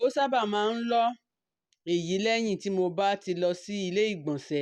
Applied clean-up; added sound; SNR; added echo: none; none; none; none.